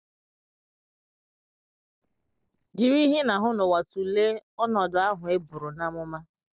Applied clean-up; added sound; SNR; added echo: neural separator model SepFormer DNS4.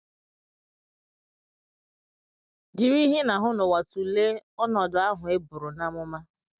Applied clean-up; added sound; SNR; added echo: none; none; none; none.